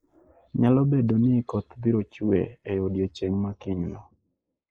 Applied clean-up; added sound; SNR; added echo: neural mask model Resemble Enhance denoiser.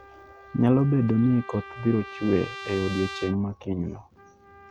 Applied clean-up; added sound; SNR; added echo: none; Trumpet; 16 dB; none.